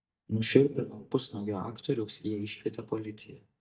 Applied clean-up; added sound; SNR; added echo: neural mask model DeepFilterNet 3.